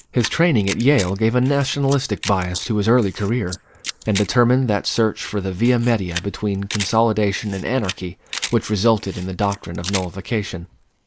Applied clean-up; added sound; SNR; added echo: neural mask model Resemble Enhance denoiser.